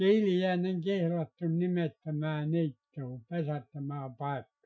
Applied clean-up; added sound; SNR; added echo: classical method Wiener filter.